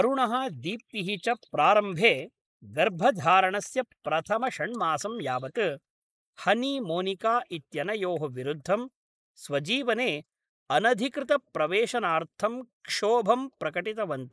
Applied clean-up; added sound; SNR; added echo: neural mask model Resemble Enhance denoiser.